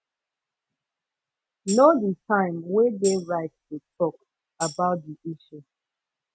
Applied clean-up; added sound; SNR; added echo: none; Tambourine; 8 dB; none.